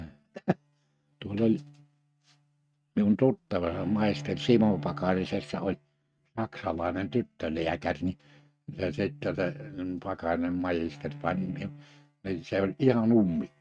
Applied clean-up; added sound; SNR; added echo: neural mask model RNNoise.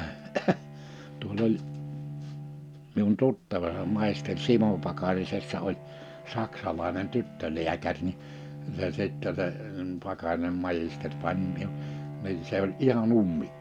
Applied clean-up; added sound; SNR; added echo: none; Bowed string instrument; 11 dB; none.